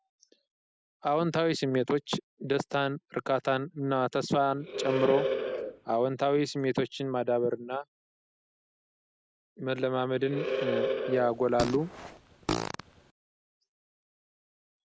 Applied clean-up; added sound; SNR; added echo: none; Fart + Animal; 2 dB; none.